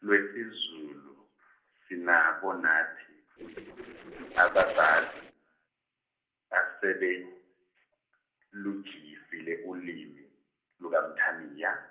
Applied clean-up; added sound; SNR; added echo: neural separator model SepFormer DNS4.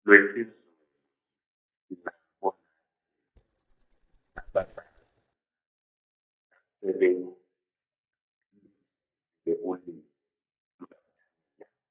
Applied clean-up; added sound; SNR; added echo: neural mask model DeepFilterNet 3.